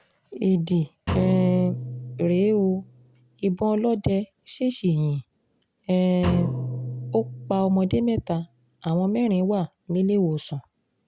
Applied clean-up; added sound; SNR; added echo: none; Drum; 11 dB; none.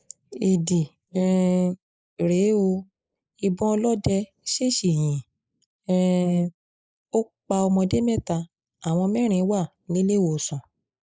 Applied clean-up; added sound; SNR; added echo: neural mask model Resemble Enhance denoiser.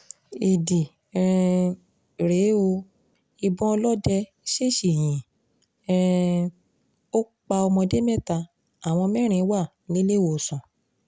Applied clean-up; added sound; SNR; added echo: none; none; none; none.